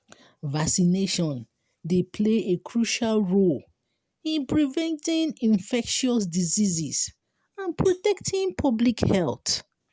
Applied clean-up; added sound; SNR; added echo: none; Hi-hat; 20 dB; none.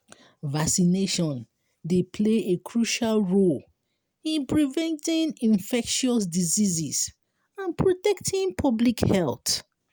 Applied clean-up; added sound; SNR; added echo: none; none; none; none.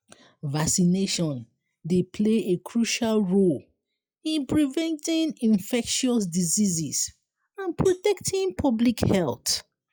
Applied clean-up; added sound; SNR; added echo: classical method log-MMSE.